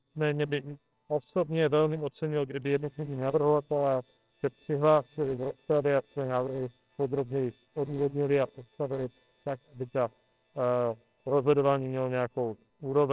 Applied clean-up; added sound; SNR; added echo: neural separator model SepFormer WHAMR!.